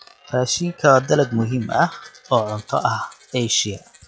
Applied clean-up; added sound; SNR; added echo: classical method log-MMSE.